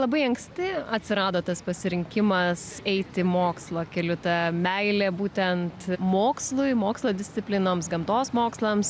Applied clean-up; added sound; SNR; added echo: none; none; none; none.